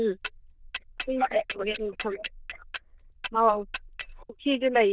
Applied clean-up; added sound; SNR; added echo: neural diffusion model UNIVERSE++.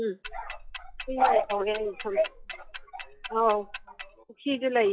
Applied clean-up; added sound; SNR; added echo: classical method log-MMSE.